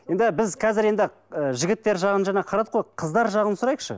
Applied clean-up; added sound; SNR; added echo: none; none; none; none.